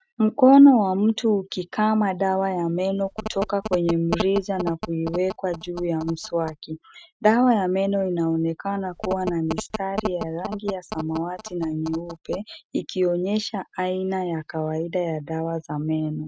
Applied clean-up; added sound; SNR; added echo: neural mask model RNNoise.